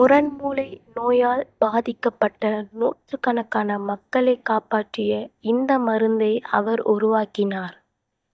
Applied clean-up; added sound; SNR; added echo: neural mask model DeepFilterNet 3.